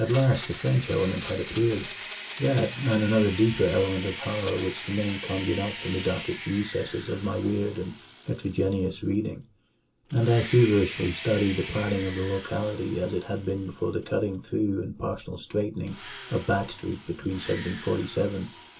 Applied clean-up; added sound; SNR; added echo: none; Domestic sounds, home sounds; 11 dB; reverberation time 0.2 s.